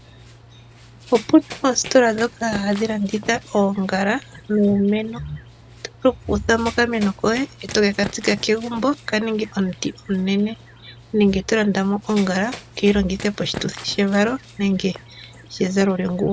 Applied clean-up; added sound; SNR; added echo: none; Run; 18 dB; none.